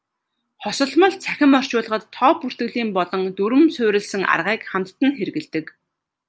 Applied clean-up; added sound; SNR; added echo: none; none; none; none.